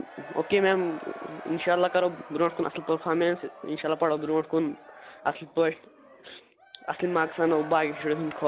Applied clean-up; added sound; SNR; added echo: none; Crowd / Cheering; 16 dB; none.